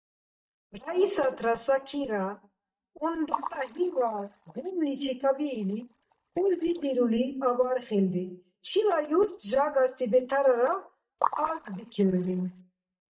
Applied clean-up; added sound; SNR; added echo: neural mask model DeepFilterNet 3.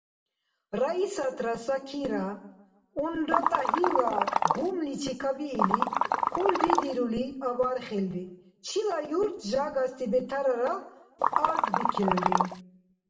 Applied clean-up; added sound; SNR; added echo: none; Liquid; -3 dB; reverberation time 0.7 s.